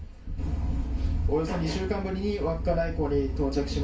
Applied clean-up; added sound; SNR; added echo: none; none; none; reverberation time 0.3 s.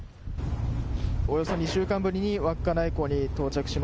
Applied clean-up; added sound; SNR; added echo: none; none; none; none.